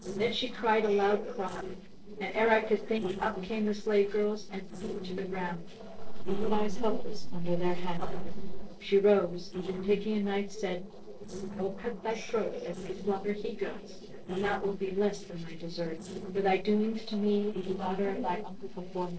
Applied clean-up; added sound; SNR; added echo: neural separator model SepFormer DNS4.